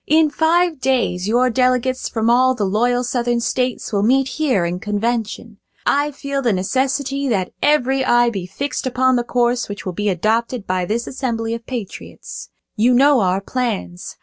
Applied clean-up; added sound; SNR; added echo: none; none; none; none.